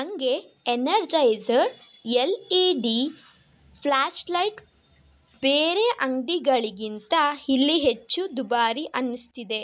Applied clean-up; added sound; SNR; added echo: none; none; none; none.